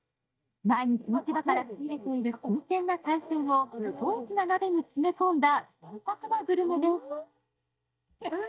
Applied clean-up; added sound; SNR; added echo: neural mask model DeepFilterNet 3.